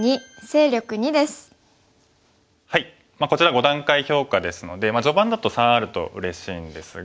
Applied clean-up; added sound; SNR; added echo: none; none; none; none.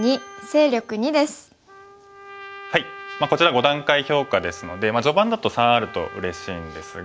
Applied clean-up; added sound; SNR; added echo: none; Trumpet; 18 dB; none.